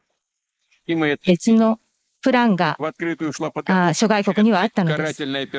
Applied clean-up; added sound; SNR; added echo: neural mask model Resemble Enhance denoiser.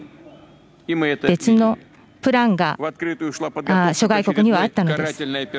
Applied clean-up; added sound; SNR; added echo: none; none; none; none.